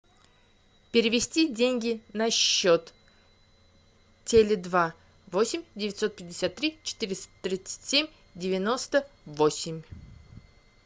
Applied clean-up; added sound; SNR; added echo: none; none; none; none.